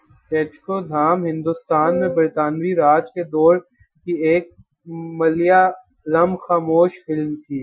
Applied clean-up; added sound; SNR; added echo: classical method Wiener filter.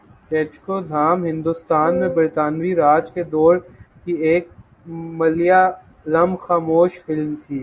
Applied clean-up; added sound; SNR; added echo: none; Wind instrument, woodwind instrument; 7 dB; none.